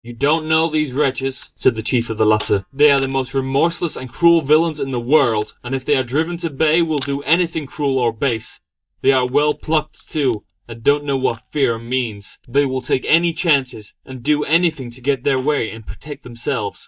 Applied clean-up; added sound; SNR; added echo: neural mask model DeepFilterNet 3.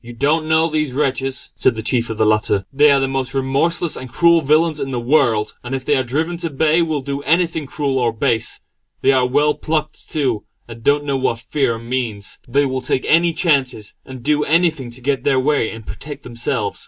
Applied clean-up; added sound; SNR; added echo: none; none; none; none.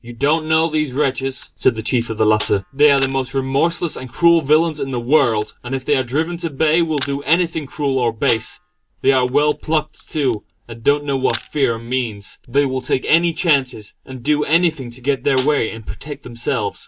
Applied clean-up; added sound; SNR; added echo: none; Snare drum + Camera; 19 dB; none.